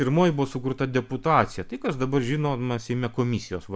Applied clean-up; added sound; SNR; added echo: none; none; none; none.